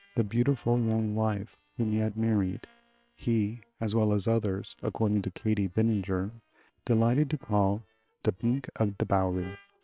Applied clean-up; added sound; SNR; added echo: neural separator model SepFormer WHAM!.